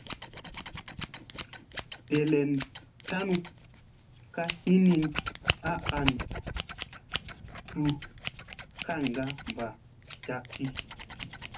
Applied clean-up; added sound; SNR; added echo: none; Scissors; 3 dB; reverberation time 0.3 s.